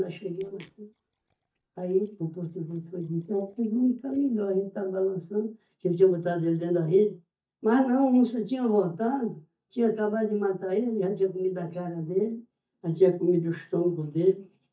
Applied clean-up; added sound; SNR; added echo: neural mask model DeepFilterNet 3.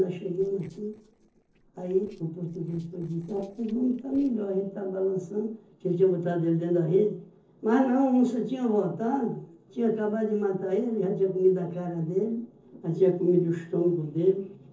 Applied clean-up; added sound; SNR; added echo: neural separator model SepFormer DNS4.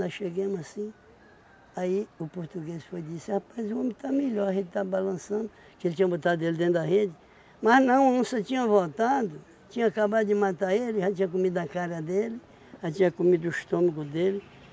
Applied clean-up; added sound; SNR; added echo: none; none; none; none.